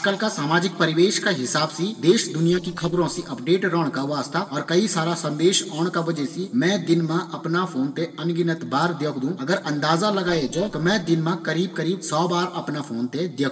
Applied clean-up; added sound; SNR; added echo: neural separator model SepFormer DNS4.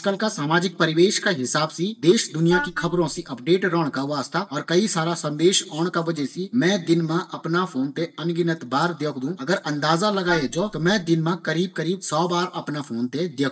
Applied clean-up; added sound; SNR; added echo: neural mask model DeepFilterNet 3.